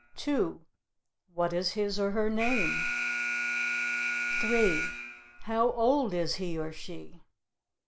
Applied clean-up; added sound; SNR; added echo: none; Alarm; 4 dB; none.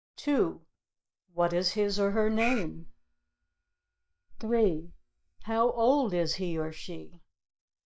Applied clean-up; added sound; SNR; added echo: neural mask model DeepFilterNet 3.